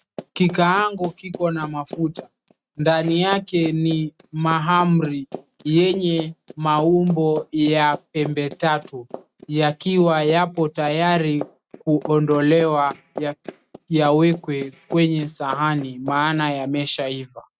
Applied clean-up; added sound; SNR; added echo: neural mask model RNNoise.